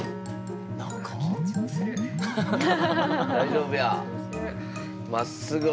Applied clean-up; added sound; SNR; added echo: none; Wind instrument, woodwind instrument; 10 dB; none.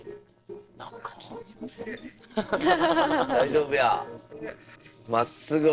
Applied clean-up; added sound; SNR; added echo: neural separator model SepFormer DNS4.